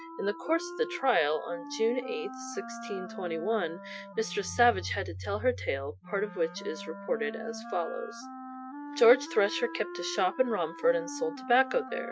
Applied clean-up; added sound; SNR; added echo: classical method Wiener filter.